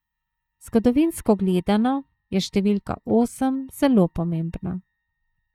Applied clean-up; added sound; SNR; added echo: neural mask model DeepFilterNet 3.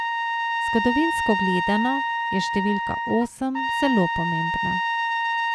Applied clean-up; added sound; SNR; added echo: none; Trumpet; -1 dB; none.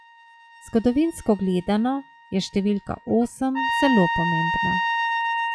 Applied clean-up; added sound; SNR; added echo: classical method log-MMSE.